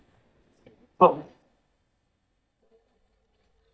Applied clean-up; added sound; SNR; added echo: neural mask model DeepFilterNet 3.